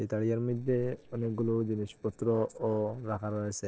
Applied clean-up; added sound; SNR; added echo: neural separator model SepFormer DNS4.